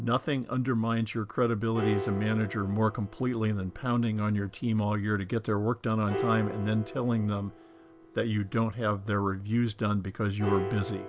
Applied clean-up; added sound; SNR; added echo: none; Piano; 11 dB; none.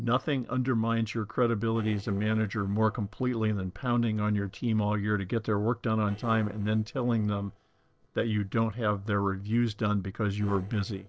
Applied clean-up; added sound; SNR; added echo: neural separator model SepFormer DNS4.